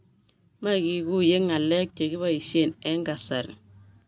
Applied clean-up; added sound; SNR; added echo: none; none; none; none.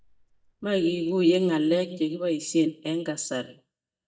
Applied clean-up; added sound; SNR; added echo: neural mask model DeepFilterNet 3.